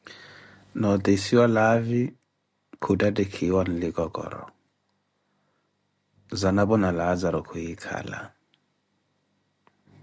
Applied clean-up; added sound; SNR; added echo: none; none; none; none.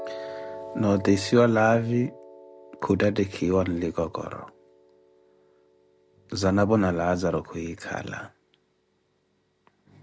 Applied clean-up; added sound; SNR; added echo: none; Piano; 18 dB; none.